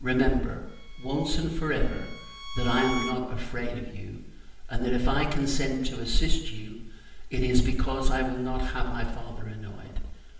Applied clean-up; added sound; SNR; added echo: none; Bowed string instrument; 15 dB; reverberation time 0.8 s.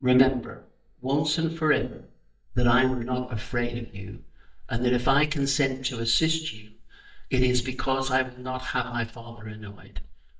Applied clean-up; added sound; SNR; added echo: neural mask model DeepFilterNet 3.